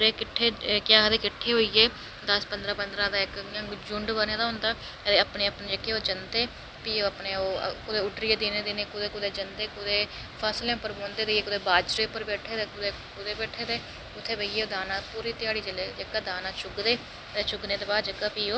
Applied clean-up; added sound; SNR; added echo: none; none; none; none.